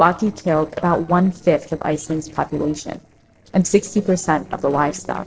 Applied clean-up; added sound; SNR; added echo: neural separator model SepFormer DNS4.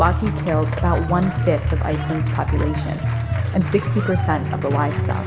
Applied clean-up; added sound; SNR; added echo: none; Applause / Crowd; 15 dB; reverberation time 1.3 s.